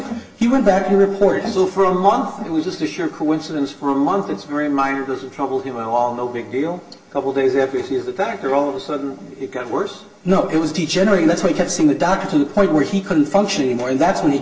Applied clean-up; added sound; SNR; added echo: none; none; none; reverberation time 0.2 s.